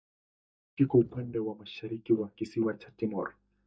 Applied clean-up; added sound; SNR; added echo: neural mask model DeepFilterNet 3.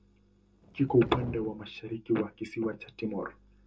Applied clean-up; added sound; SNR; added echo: none; Fire; 13 dB; reverberation time 0.2 s.